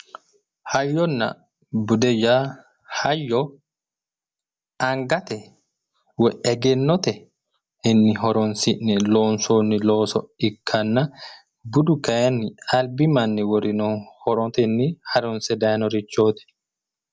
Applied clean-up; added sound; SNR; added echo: none; none; none; none.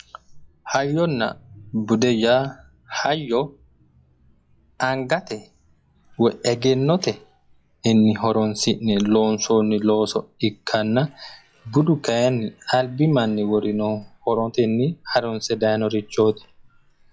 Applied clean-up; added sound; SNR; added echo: classical method log-MMSE.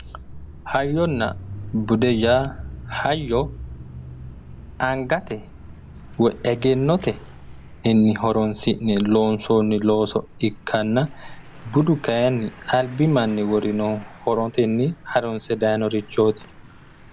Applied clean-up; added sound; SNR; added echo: none; Mechanisms / Bicycle; 16 dB; none.